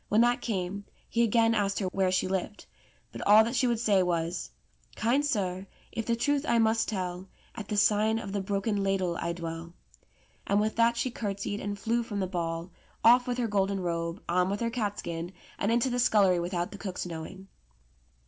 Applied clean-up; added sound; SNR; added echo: none; none; none; none.